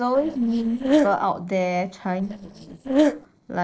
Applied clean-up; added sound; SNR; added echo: neural separator model SepFormer DNS4.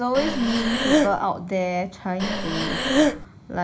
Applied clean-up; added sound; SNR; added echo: none; Breathing; -3 dB; reverberation time 0.4 s.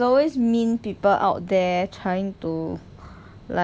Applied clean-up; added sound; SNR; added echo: none; none; none; none.